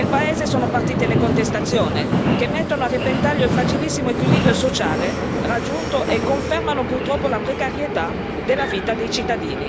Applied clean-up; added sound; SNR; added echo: none; Subway, metro, underground; -2 dB; none.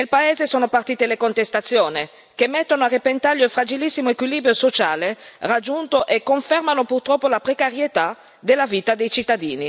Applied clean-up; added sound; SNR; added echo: none; none; none; none.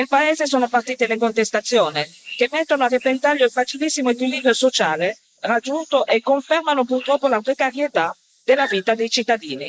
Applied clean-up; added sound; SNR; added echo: neural mask model Resemble Enhance denoiser.